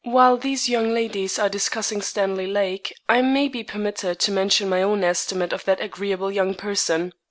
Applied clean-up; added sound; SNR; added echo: none; none; none; none.